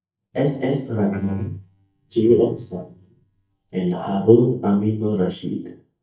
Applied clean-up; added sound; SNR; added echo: neural mask model DeepFilterNet 3.